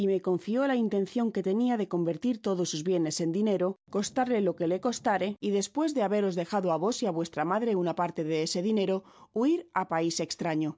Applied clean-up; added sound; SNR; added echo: none; none; none; none.